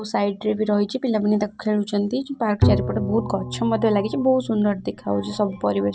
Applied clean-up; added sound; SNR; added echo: none; Bowed string instrument; 5 dB; none.